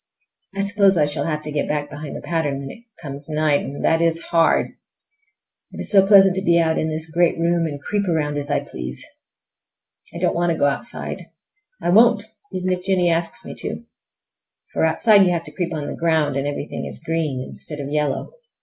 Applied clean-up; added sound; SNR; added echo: none; none; none; none.